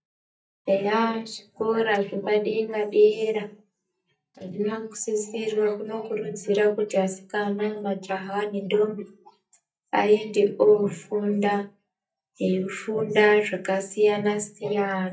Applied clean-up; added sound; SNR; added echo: neural mask model DeepFilterNet 3.